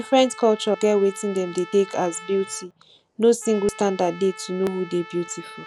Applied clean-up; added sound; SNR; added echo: none; Trumpet; 19 dB; none.